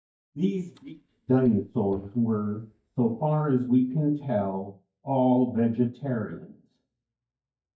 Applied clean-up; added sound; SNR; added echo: neural mask model DeepFilterNet 3.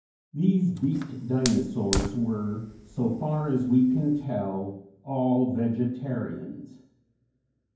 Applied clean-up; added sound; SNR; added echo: none; Fire; 9 dB; reverberation time 0.9 s.